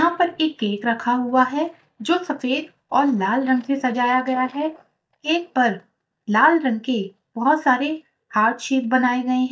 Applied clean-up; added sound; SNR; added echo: neural mask model DeepFilterNet 3.